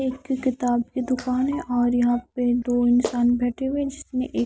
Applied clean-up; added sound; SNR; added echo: none; Clapping; 18 dB; none.